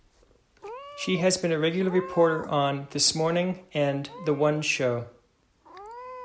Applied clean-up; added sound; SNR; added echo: none; Meow / Purr; 17 dB; none.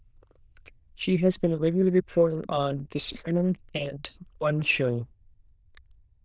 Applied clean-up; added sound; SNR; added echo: neural diffusion model UNIVERSE++.